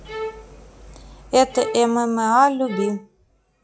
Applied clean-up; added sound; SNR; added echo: classical method log-MMSE.